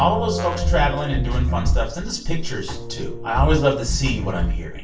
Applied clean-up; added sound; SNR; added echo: none; Brass instrument; 20 dB; reverberation time 0.4 s.